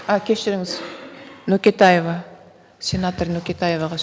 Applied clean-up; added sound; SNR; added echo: none; none; none; none.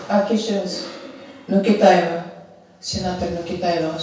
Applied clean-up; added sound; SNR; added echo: none; none; none; reverberation time 0.7 s.